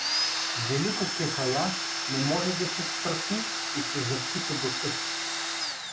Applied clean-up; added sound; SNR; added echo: none; Domestic sounds, home sounds; -2 dB; none.